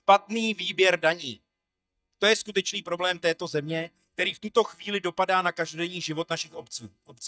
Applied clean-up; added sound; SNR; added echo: neural mask model DeepFilterNet 3.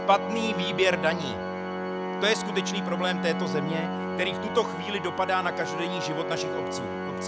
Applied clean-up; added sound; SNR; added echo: none; Organ; 2 dB; none.